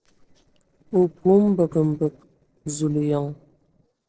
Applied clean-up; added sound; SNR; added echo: neural separator model SepFormer DNS4.